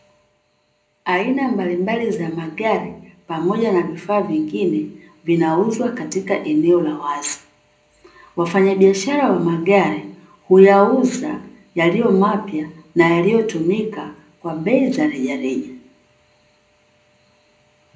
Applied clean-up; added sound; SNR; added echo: none; none; none; reverberation time 0.5 s.